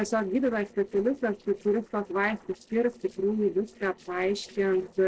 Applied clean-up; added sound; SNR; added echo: neural separator model SepFormer DNS4.